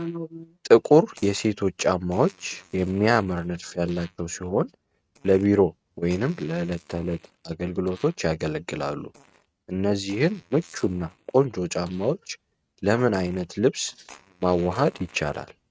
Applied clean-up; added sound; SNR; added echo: neural mask model RNNoise.